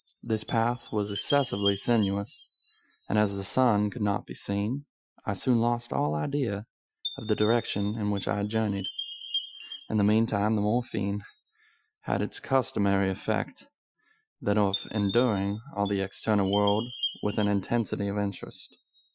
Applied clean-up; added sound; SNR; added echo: classical method Wiener filter.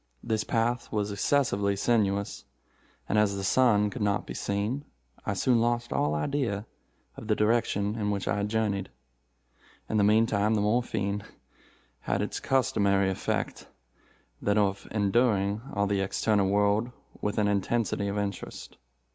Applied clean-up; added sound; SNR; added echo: none; none; none; none.